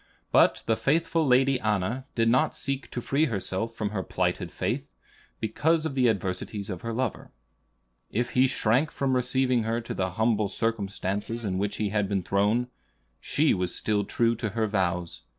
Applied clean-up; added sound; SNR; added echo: neural separator model SepFormer DNS4.